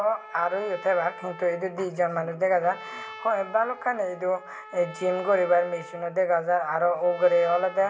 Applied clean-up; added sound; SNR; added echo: none; Trumpet; 18 dB; reverberation time 0.6 s.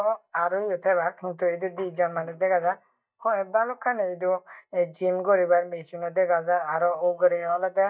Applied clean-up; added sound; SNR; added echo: neural mask model DeepFilterNet 3.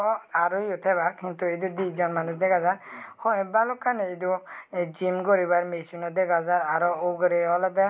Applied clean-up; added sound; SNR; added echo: none; none; none; none.